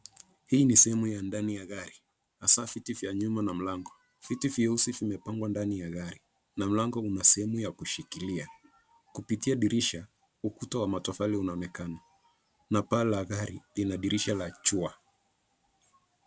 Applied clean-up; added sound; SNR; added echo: none; none; none; none.